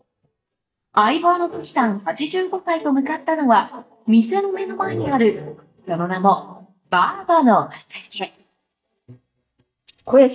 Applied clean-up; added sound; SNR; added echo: neural mask model DeepFilterNet 3.